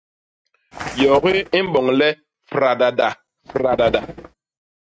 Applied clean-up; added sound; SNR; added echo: neural mask model RNNoise.